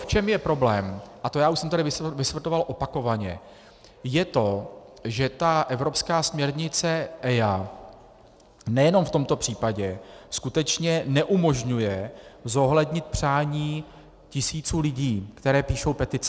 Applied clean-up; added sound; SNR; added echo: none; none; none; none.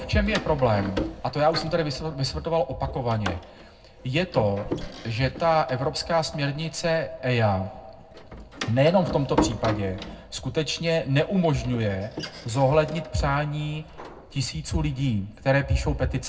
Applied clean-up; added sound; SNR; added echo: none; Door; 11 dB; reverberation time 0.3 s.